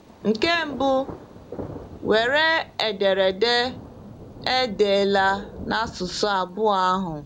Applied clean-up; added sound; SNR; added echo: none; Thunder; 17 dB; none.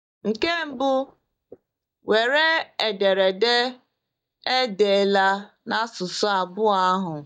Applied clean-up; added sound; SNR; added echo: neural mask model DeepFilterNet 3.